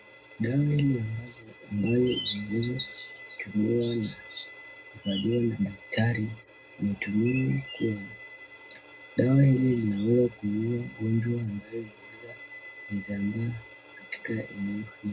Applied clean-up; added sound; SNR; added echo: none; Bowed string instrument; 19 dB; reverberation time 0.3 s.